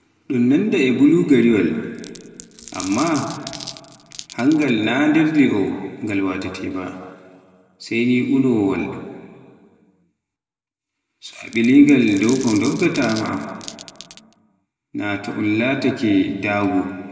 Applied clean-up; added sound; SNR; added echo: none; Glass; 17 dB; reverberation time 1.9 s.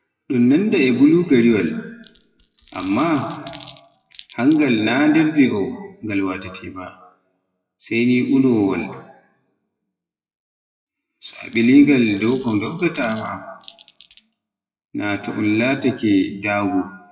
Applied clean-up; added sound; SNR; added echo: classical method WPE with log-MMSE.